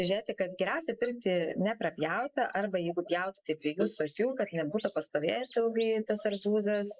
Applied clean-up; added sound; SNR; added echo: neural mask model Resemble Enhance denoiser.